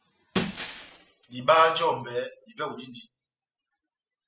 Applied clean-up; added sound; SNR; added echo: classical method spectral subtraction.